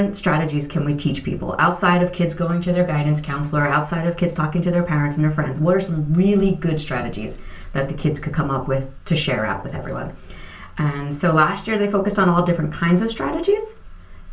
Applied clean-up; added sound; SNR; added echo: none; none; none; reverberation time 0.3 s.